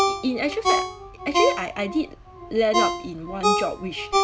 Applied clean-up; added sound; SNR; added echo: none; Ringtone; -1 dB; none.